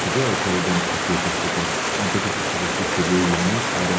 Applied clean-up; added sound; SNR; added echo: none; Stream; -2 dB; reverberation time 0.4 s.